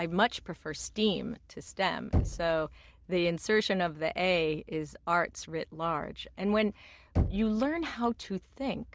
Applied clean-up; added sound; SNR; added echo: none; Knock; 8 dB; none.